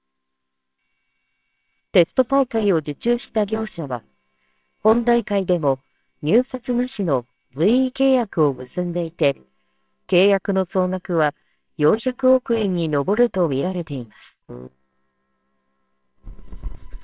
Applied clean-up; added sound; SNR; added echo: neural separator model SepFormer WHAMR!.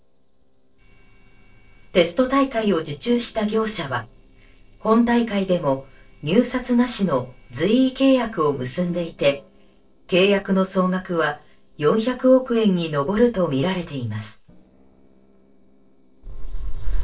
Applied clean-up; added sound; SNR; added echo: neural separator model SepFormer DNS4.